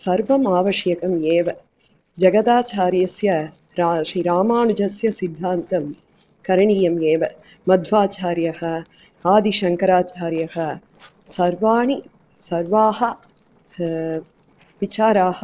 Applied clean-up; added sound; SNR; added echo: neural separator model SepFormer DNS4.